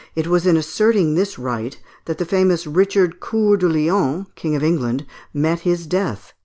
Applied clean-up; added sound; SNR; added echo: none; none; none; none.